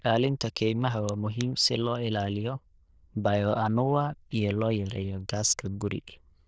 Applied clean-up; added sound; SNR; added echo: neural diffusion model UNIVERSE++.